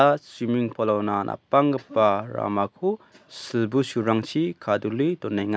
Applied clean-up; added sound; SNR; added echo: none; none; none; none.